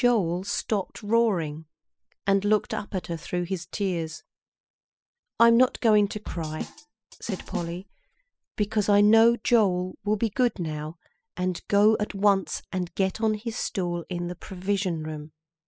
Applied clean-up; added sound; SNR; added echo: classical method spectral subtraction.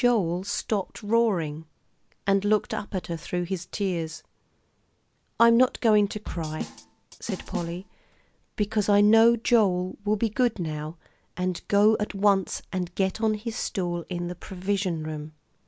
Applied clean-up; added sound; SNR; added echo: none; Drum / Drum kit; 11 dB; none.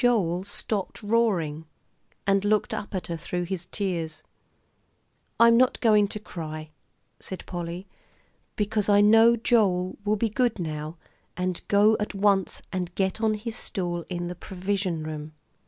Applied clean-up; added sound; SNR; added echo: none; none; none; none.